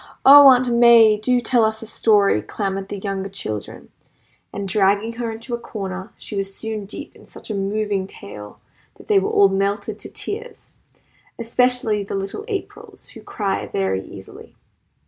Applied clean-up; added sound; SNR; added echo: none; none; none; none.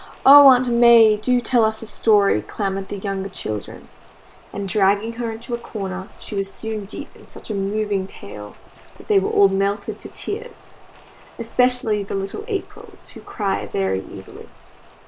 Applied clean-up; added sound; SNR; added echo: none; Rain; 17 dB; none.